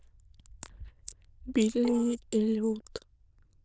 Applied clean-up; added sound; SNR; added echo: neural diffusion model UNIVERSE++.